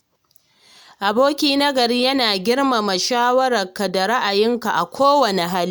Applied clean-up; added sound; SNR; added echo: none; none; none; none.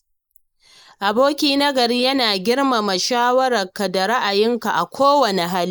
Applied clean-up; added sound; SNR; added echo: neural mask model Resemble Enhance denoiser.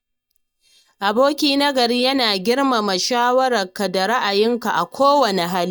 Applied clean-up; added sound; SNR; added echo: neural mask model DeepFilterNet 3.